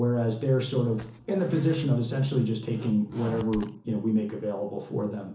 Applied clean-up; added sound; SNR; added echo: none; Zipper (clothing); 16 dB; reverberation time 0.7 s.